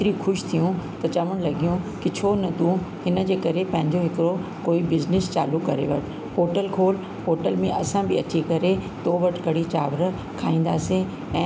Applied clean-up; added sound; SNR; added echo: none; none; none; none.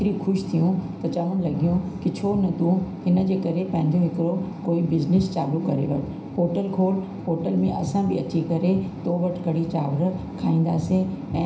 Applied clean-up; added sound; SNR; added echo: none; none; none; reverberation time 0.5 s.